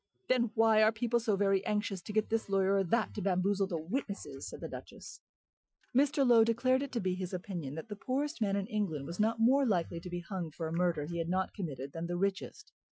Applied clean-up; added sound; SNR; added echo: classical method Wiener filter.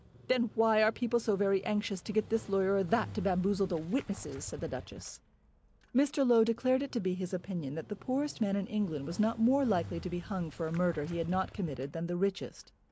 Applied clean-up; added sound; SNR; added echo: none; Motorcycle; 18 dB; none.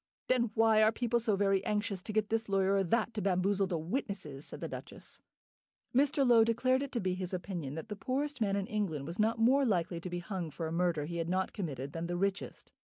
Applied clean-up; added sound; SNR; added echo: none; none; none; none.